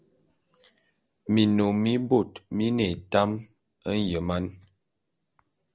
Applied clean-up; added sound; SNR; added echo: none; none; none; none.